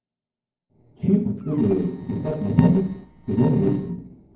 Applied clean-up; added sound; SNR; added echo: neural separator model SepFormer DNS4.